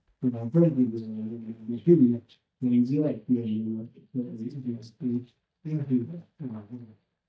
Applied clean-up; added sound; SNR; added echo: neural mask model DeepFilterNet 3.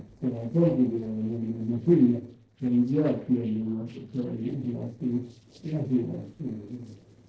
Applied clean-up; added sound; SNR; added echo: neural separator model SepFormer DNS4.